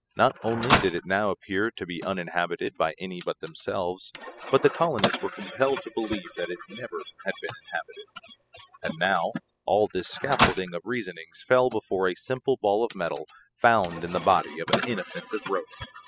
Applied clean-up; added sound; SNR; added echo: classical method spectral subtraction.